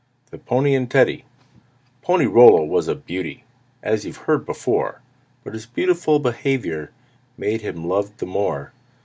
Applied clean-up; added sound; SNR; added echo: none; none; none; none.